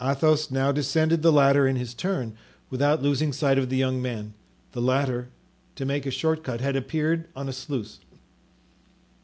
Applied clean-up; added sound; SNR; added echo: none; none; none; none.